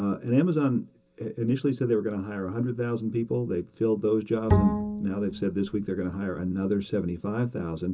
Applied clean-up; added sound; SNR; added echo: none; Bowed string instrument; 1 dB; reverberation time 0.2 s.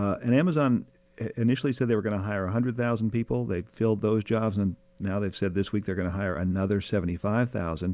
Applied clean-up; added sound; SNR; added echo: none; none; none; none.